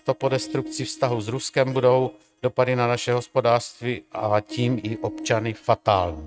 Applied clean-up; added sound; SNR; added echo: neural mask model RNNoise.